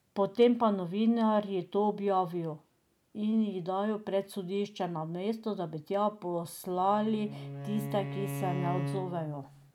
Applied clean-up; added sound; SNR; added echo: none; Bowed string instrument; 7 dB; none.